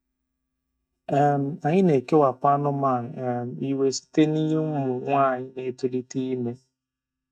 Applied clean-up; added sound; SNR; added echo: neural mask model DeepFilterNet 3.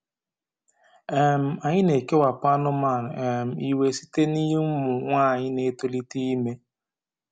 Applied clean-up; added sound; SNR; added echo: none; none; none; none.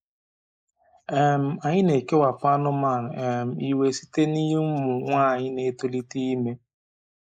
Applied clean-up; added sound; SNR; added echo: neural mask model Resemble Enhance denoiser.